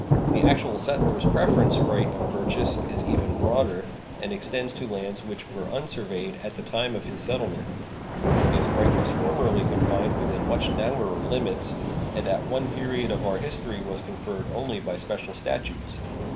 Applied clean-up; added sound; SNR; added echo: none; Thunder / Rain; -3 dB; none.